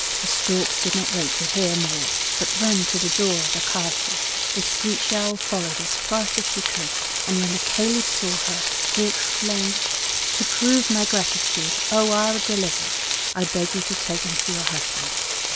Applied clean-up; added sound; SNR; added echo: none; Frying (food); -3 dB; none.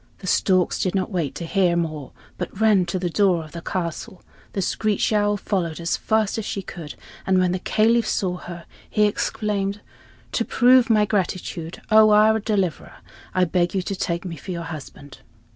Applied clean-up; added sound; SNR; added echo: none; none; none; none.